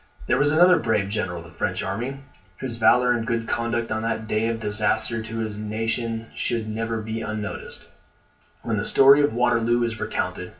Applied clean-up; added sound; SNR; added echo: none; none; none; reverberation time 0.2 s.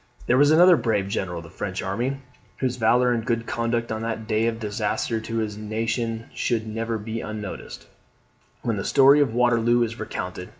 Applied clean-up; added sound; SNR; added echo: none; none; none; none.